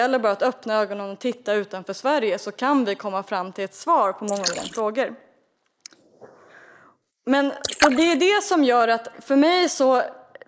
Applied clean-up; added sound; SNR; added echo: neural mask model Resemble Enhance denoiser.